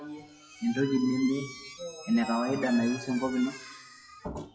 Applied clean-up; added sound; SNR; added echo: classical method WPE with log-MMSE.